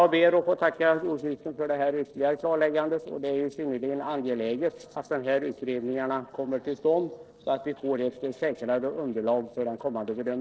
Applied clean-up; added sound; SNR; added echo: neural separator model SepFormer DNS4.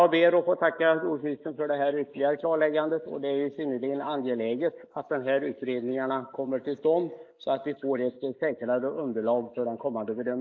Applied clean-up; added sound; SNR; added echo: neural mask model Resemble Enhance denoiser.